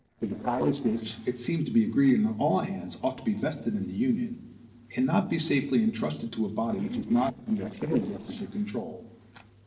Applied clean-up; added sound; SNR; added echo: neural separator model SepFormer DNS4.